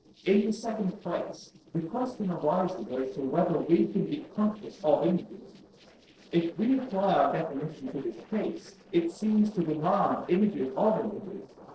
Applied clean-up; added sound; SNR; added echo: neural separator model SepFormer DNS4.